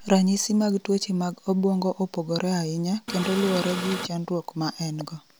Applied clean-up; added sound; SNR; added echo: none; Printer; 7 dB; none.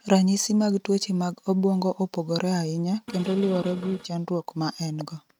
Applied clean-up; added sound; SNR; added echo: neural mask model RNNoise.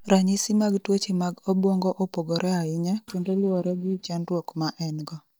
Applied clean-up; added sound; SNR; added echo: neural mask model DeepFilterNet 3.